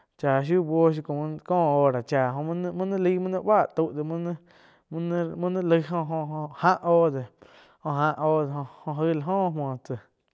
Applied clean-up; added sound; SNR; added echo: none; none; none; none.